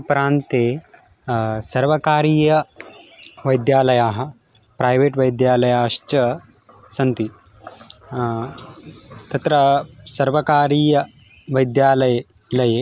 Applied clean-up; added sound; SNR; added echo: none; none; none; none.